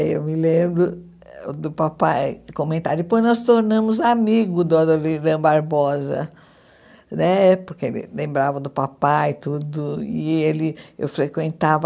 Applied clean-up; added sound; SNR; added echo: none; none; none; none.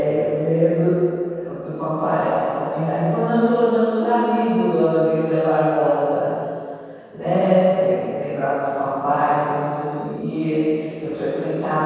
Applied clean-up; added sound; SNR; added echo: none; none; none; reverberation time 2.2 s.